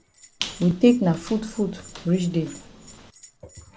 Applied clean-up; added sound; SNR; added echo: none; Squeak + Bell; 16 dB; none.